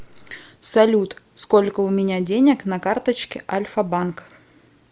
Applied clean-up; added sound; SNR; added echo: none; none; none; none.